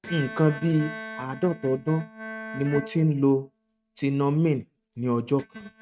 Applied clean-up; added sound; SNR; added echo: neural mask model RNNoise.